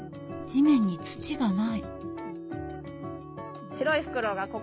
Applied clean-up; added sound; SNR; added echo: none; none; none; none.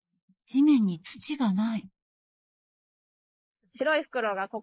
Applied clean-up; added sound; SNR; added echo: neural mask model Resemble Enhance denoiser.